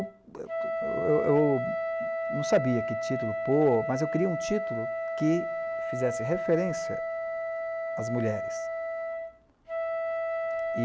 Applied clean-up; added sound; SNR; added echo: none; Wind instrument, woodwind instrument; 1 dB; none.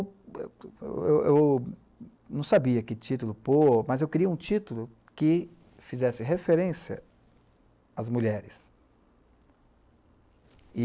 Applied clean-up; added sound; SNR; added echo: none; none; none; none.